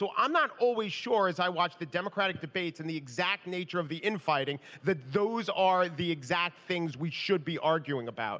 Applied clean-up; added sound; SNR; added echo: none; none; none; none.